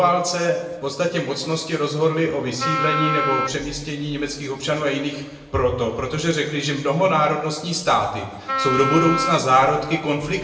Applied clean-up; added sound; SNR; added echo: none; Wind instrument, woodwind instrument; 2 dB; reverberation time 1.0 s.